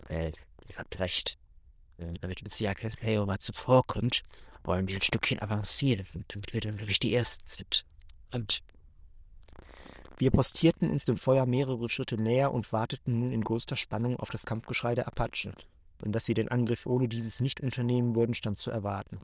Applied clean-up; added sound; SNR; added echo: neural diffusion model UNIVERSE++.